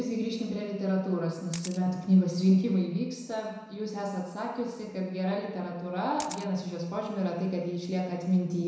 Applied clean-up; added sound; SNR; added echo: none; Camera; 18 dB; reverberation time 1.0 s.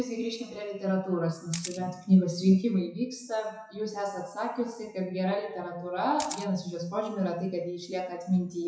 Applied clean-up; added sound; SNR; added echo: classical method WPE with log-MMSE.